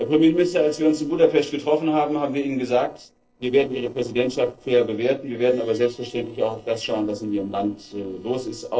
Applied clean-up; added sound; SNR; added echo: neural separator model SepFormer DNS4.